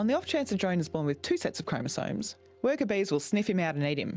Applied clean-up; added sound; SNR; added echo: none; none; none; none.